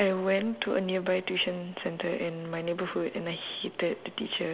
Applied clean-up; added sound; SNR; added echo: none; none; none; none.